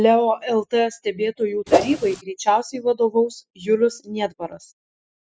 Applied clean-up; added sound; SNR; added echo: classical method spectral subtraction.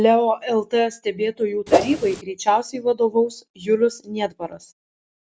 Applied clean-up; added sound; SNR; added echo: none; Whoosh, swoosh, swish; -1 dB; none.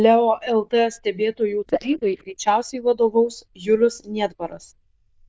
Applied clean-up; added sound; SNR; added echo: neural diffusion model UNIVERSE++.